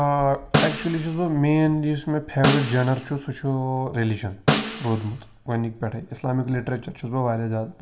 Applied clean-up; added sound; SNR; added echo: none; Snare drum; 4 dB; reverberation time 0.6 s.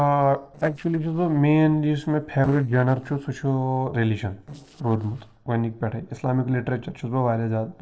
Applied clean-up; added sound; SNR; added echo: neural separator model SepFormer DNS4.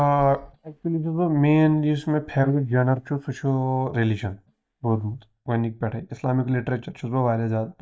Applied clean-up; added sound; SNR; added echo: neural mask model DeepFilterNet 3.